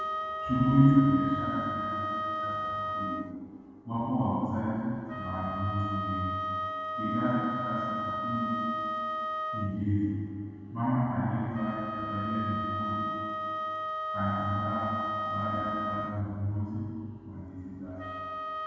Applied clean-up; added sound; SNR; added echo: none; Wind instrument, woodwind instrument; 3 dB; reverberation time 2.1 s.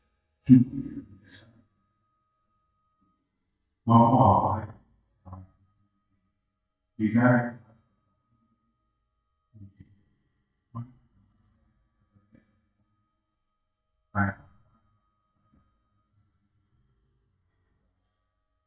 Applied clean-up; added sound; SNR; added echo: neural mask model DeepFilterNet 3.